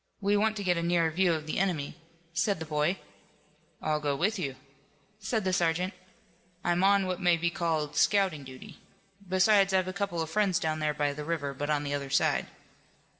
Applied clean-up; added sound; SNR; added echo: none; none; none; reverberation time 0.7 s.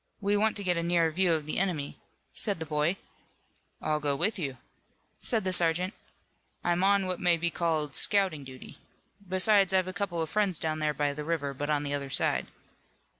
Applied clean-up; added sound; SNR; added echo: none; none; none; none.